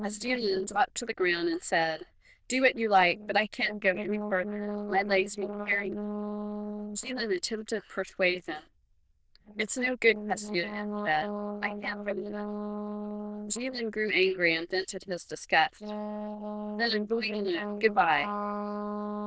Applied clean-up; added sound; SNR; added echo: neural diffusion model UNIVERSE++.